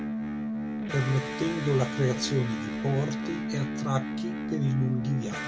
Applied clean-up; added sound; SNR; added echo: none; Electric guitar; 3 dB; none.